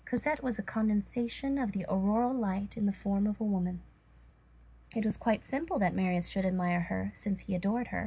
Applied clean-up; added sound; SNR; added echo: none; none; none; none.